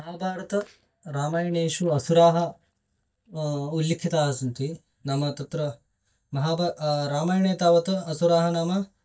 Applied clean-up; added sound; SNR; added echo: neural mask model DeepFilterNet 3.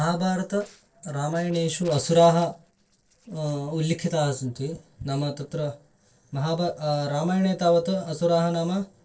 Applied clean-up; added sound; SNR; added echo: neural separator model SepFormer DNS4.